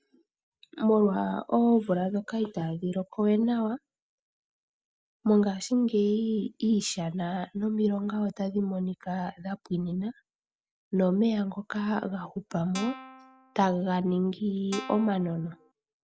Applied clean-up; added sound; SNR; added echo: none; Guitar; 14 dB; none.